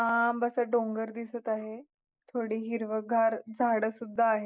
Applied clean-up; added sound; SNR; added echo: neural mask model Resemble Enhance denoiser.